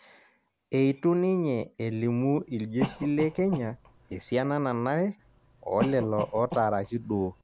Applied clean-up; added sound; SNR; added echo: none; Cough; 11 dB; none.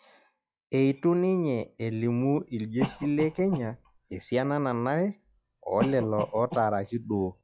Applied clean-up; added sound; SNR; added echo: classical method log-MMSE.